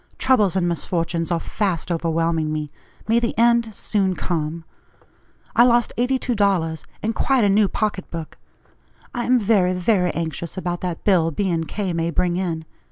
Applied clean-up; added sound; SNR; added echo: none; none; none; none.